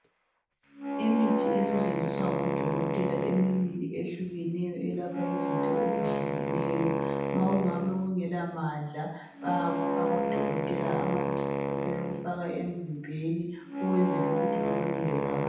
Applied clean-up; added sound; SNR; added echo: none; Wind instrument, woodwind instrument; 0 dB; reverberation time 0.8 s.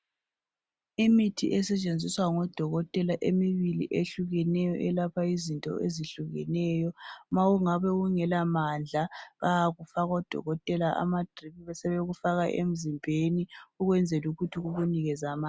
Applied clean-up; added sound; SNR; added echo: none; none; none; none.